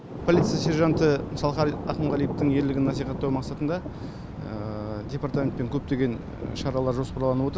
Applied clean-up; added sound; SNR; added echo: none; Thunder; 6 dB; none.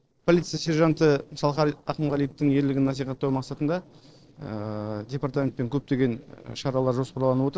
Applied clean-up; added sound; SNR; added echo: neural separator model SepFormer DNS4.